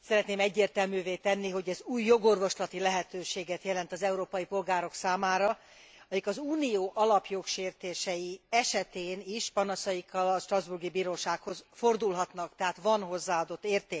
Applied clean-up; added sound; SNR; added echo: none; none; none; none.